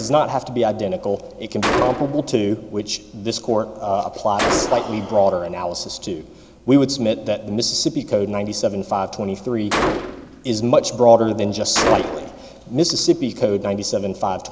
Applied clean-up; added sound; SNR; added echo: none; Gunshot, gunfire; 9 dB; none.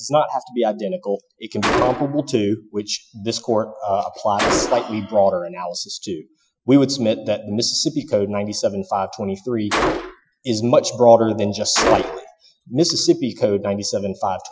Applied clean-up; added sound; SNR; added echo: classical method Wiener filter.